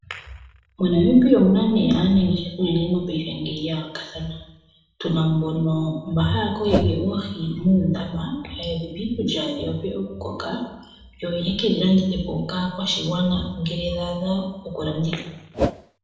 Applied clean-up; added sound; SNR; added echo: none; Whoosh, swoosh, swish; 3 dB; reverberation time 0.8 s.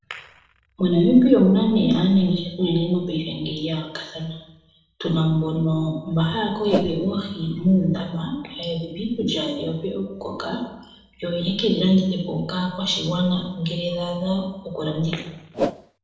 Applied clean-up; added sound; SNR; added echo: neural separator model SepFormer DNS4.